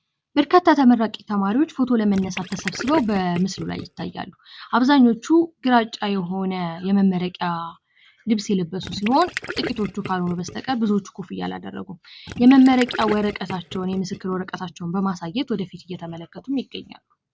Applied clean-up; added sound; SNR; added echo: none; Gurgling; 12 dB; none.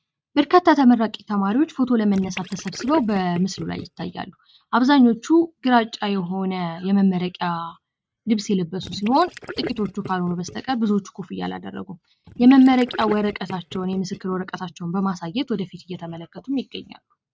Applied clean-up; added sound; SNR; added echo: neural mask model RNNoise.